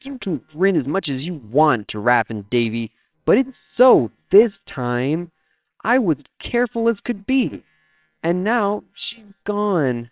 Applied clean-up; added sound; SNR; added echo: neural separator model SepFormer WHAMR!.